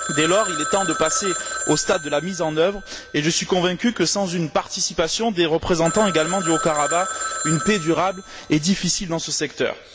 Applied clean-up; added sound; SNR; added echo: none; Telephone; 8 dB; none.